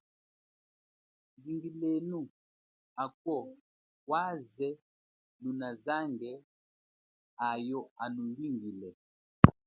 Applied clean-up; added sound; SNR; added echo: none; none; none; none.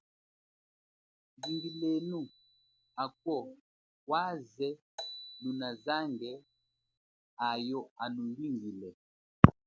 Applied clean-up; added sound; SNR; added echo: none; Marimba, xylophone; 15 dB; none.